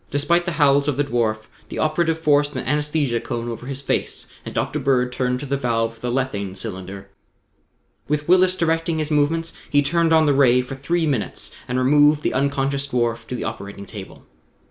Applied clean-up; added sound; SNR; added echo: none; none; none; none.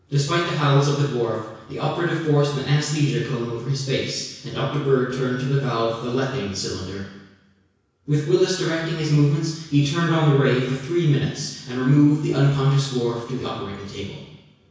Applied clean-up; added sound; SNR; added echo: none; none; none; reverberation time 1.1 s.